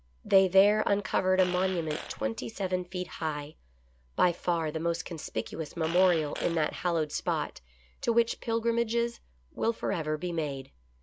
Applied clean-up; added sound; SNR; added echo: none; Fart; 12 dB; none.